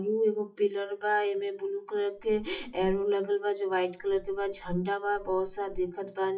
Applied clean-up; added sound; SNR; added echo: classical method WPE with log-MMSE.